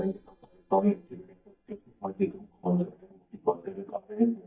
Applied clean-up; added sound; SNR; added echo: neural mask model DeepFilterNet 3.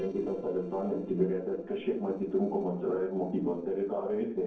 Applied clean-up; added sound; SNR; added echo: neural separator model SepFormer DNS4.